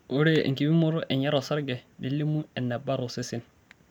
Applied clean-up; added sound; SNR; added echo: none; none; none; none.